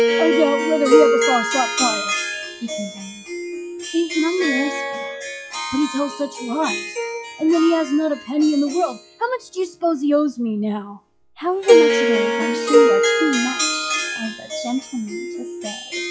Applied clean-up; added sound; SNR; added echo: classical method log-MMSE.